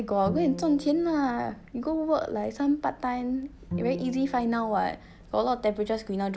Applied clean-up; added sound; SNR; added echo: none; Bowed string instrument; 12 dB; none.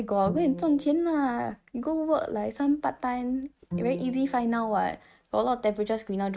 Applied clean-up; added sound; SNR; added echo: neural mask model RNNoise.